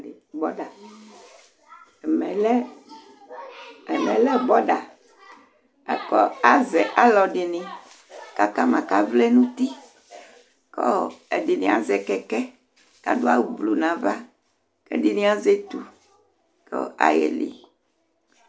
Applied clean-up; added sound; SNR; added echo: none; none; none; none.